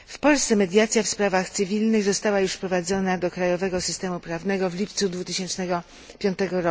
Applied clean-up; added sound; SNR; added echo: none; none; none; none.